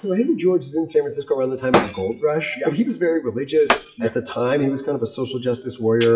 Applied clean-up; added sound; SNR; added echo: classical method WPE with log-MMSE.